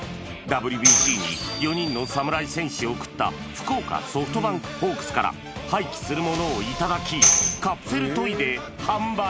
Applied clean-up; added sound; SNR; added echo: none; Tambourine; -2 dB; none.